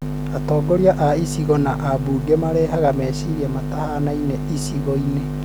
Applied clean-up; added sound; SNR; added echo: none; none; none; none.